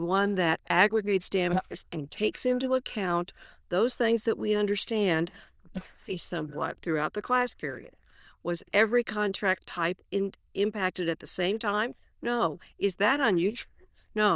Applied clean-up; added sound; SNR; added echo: neural diffusion model UNIVERSE++.